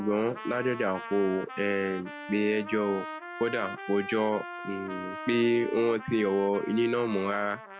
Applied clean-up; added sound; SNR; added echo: none; Trumpet; 12 dB; none.